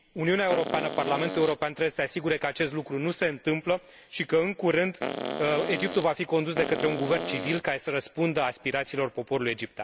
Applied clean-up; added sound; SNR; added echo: none; Fart; 4 dB; none.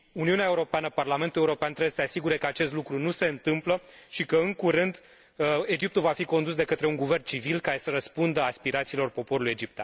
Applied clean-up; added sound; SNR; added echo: none; none; none; none.